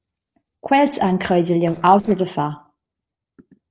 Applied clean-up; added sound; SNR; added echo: neural separator model SepFormer DNS4.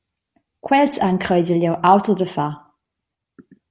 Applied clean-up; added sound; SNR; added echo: none; none; none; none.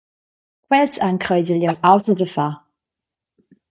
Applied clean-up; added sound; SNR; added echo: neural mask model DeepFilterNet 3.